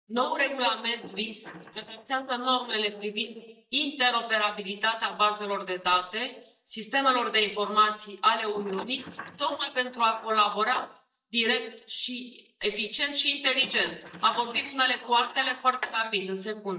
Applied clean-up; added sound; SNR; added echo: neural mask model DeepFilterNet 3.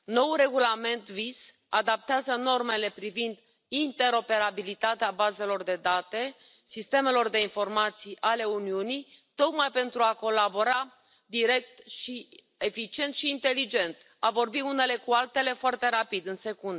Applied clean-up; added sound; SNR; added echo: none; none; none; none.